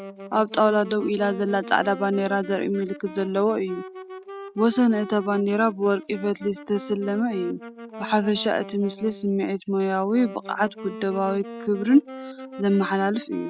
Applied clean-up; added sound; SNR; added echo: none; Wind instrument, woodwind instrument; 15 dB; none.